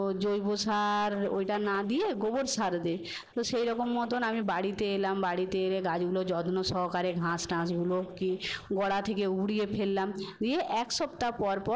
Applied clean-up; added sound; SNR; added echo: neural separator model SepFormer DNS4.